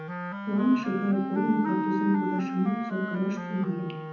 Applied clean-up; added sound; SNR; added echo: none; Wind instrument, woodwind instrument; 5 dB; reverberation time 0.9 s.